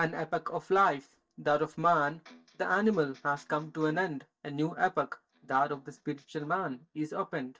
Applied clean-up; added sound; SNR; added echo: neural mask model DeepFilterNet 3.